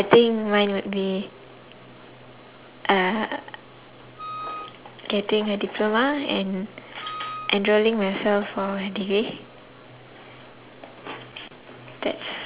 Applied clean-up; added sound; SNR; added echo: none; Wind instrument, woodwind instrument; 11 dB; none.